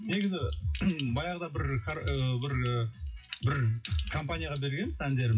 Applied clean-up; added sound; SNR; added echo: classical method WPE with log-MMSE.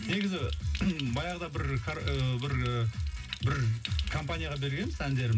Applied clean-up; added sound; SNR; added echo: none; Stream; 16 dB; reverberation time 0.4 s.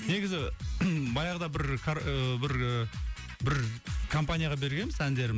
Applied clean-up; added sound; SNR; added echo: none; none; none; none.